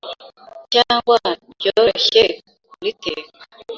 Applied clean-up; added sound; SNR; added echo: none; none; none; none.